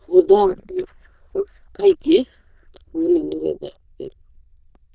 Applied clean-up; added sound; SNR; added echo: neural diffusion model UNIVERSE++.